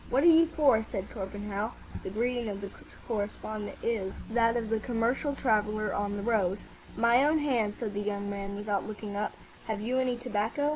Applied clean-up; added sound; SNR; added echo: none; none; none; none.